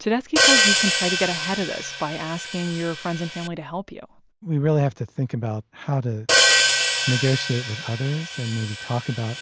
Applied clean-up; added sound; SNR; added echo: none; Hi-hat; -3 dB; none.